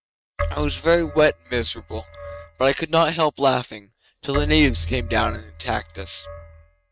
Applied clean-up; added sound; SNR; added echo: neural mask model RNNoise.